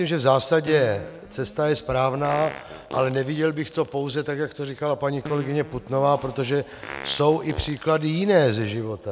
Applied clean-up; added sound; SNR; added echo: none; Fart; 17 dB; none.